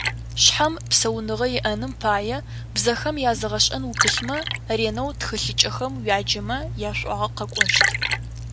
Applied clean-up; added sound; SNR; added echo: none; Liquid; 4 dB; none.